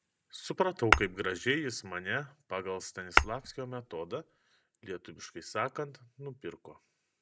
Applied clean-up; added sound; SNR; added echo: none; Tap / Glass; -4 dB; none.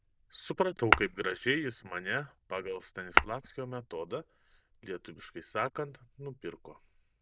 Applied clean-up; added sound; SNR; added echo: neural diffusion model UNIVERSE++.